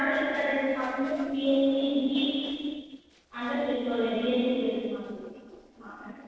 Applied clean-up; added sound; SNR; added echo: neural separator model SepFormer DNS4.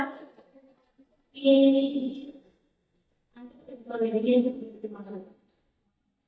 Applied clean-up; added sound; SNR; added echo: neural mask model DeepFilterNet 3.